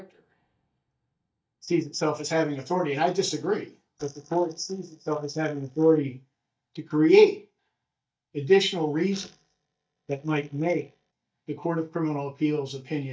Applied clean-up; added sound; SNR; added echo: neural mask model DeepFilterNet 3.